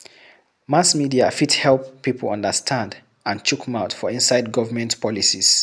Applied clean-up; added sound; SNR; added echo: none; none; none; none.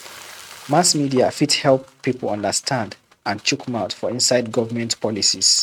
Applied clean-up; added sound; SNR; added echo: neural mask model RNNoise.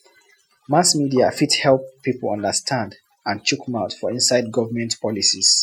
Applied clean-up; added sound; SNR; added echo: classical method Wiener filter.